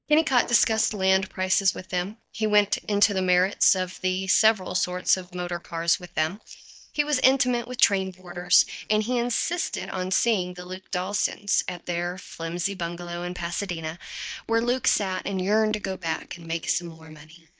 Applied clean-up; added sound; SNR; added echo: neural mask model DeepFilterNet 3.